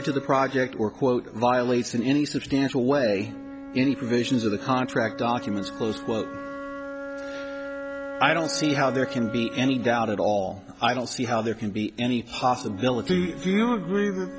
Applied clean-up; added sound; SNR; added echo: none; Wind instrument, woodwind instrument; 13 dB; none.